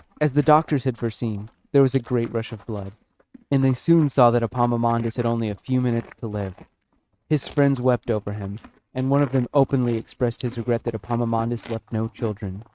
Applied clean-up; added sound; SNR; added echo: neural mask model RNNoise.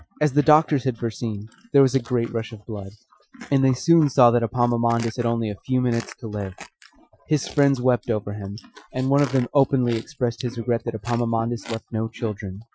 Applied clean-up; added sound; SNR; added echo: classical method Wiener filter.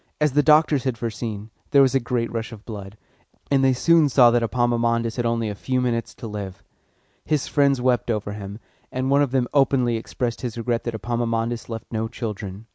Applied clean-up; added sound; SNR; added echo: none; none; none; none.